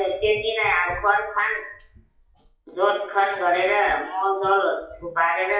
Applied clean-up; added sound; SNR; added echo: classical method WPE with log-MMSE.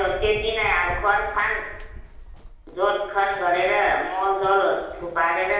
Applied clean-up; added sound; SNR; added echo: none; Run; 16 dB; reverberation time 1.0 s.